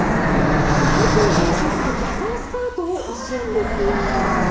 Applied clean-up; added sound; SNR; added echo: none; Fixed-wing aircraft, airplane; -5 dB; reverberation time 0.7 s.